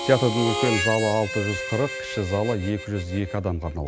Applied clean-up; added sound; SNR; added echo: none; Harmonica; 6 dB; none.